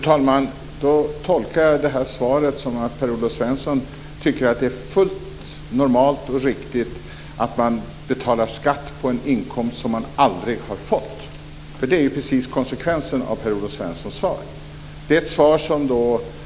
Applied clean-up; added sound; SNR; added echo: none; none; none; none.